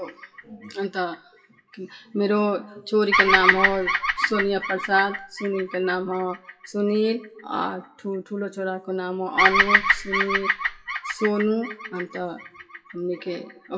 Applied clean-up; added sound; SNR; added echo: classical method WPE with log-MMSE.